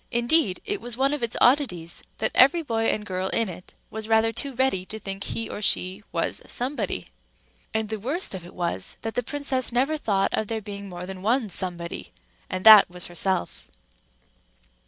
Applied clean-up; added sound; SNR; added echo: none; none; none; none.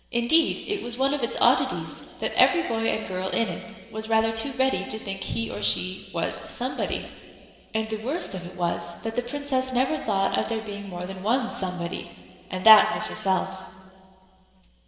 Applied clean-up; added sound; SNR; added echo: none; none; none; reverberation time 2.9 s.